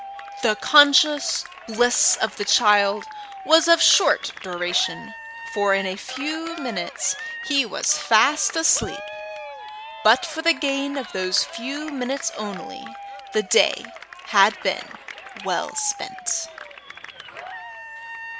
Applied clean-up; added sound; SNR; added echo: none; Cheering; 13 dB; none.